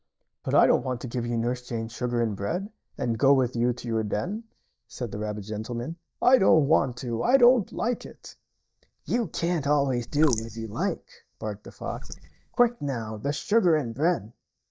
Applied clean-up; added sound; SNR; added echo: neural mask model DeepFilterNet 3.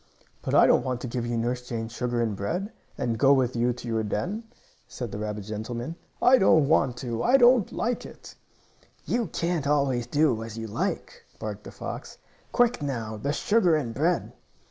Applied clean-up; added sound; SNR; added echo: none; none; none; none.